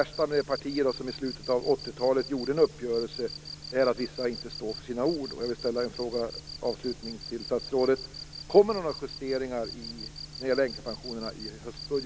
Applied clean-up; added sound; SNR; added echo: none; Cricket; 14 dB; none.